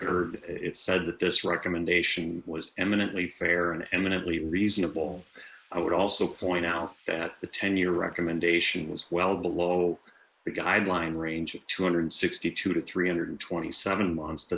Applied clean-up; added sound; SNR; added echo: neural mask model Resemble Enhance denoiser.